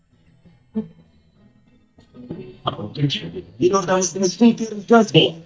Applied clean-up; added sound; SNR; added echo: neural mask model DeepFilterNet 3.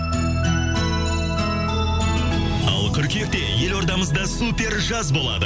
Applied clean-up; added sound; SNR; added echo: none; none; none; none.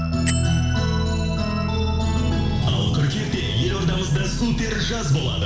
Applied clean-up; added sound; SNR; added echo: neural separator model SepFormer DNS4.